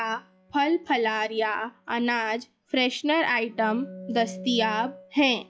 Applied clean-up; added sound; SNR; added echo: classical method log-MMSE.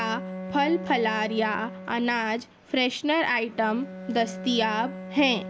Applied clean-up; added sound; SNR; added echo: none; Bowed string instrument; 12 dB; none.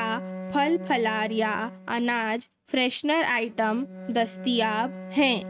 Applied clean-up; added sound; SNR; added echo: neural mask model RNNoise.